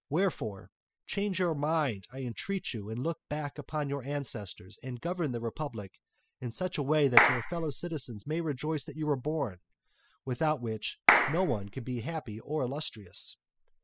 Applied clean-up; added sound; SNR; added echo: classical method spectral subtraction.